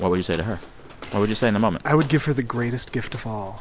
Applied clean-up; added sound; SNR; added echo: none; Walk, footsteps; 18 dB; none.